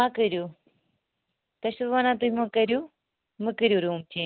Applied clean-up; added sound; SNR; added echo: none; none; none; none.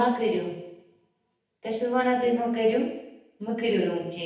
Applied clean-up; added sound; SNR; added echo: none; none; none; reverberation time 0.9 s.